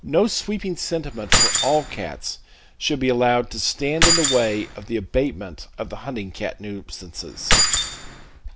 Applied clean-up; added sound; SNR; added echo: none; Keys jangling; -3 dB; none.